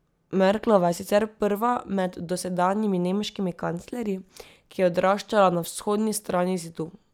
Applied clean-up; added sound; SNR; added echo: none; none; none; none.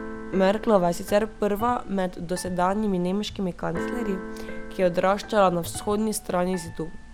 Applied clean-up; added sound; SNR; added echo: none; Keyboard (musical); 11 dB; none.